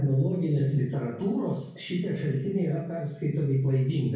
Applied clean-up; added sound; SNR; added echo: none; none; none; reverberation time 0.6 s.